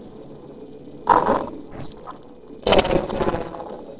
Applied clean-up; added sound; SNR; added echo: neural separator model SepFormer DNS4.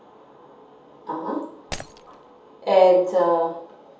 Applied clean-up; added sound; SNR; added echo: none; Shatter; 18 dB; reverberation time 0.7 s.